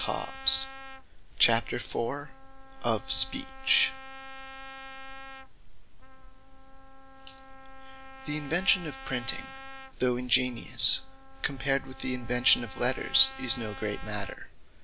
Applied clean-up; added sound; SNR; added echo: none; Trumpet; 18 dB; none.